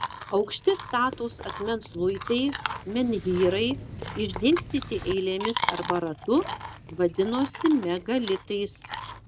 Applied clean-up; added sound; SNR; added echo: none; Chewing, mastication; 8 dB; none.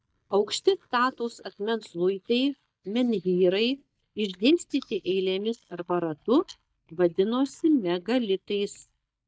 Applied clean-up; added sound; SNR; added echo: neural mask model DeepFilterNet 3.